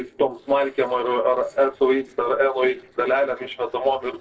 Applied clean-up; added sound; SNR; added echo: neural separator model SepFormer DNS4.